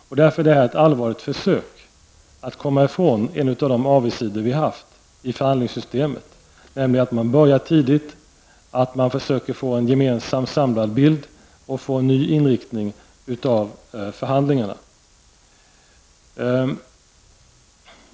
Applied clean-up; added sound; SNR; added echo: none; none; none; none.